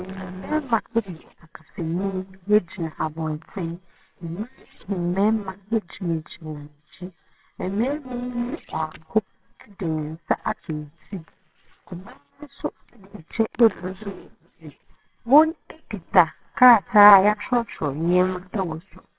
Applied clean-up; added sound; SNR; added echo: neural separator model SepFormer WHAMR!.